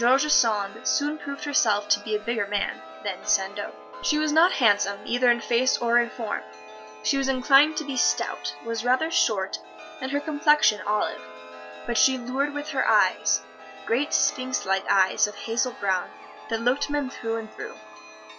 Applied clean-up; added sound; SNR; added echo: none; Chime; 16 dB; none.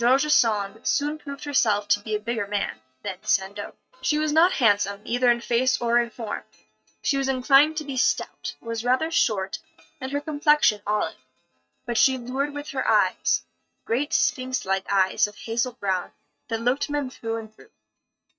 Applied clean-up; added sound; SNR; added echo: neural mask model RNNoise.